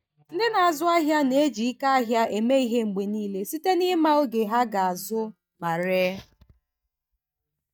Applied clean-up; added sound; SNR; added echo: neural mask model DeepFilterNet 3.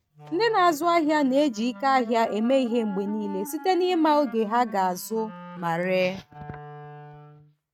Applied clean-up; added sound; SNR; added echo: neural mask model RNNoise.